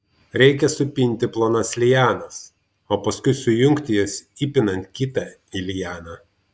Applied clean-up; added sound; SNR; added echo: none; none; none; none.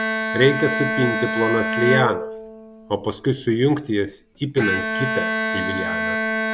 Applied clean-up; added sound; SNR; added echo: none; Bowed string instrument; 2 dB; none.